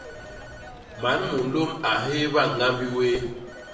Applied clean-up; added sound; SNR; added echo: none; Telephone; 16 dB; reverberation time 0.7 s.